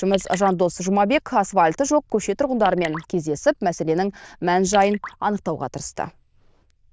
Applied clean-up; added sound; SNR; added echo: neural diffusion model UNIVERSE++.